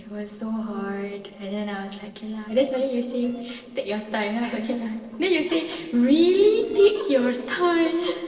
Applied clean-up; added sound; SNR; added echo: neural separator model SepFormer DNS4.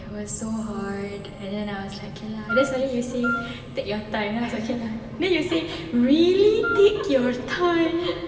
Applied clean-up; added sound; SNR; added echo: none; Wind instrument, woodwind instrument; 7 dB; reverberation time 2.5 s.